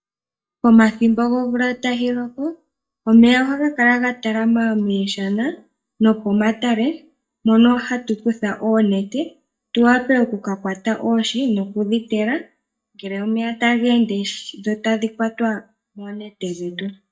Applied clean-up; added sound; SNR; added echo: neural mask model DeepFilterNet 3.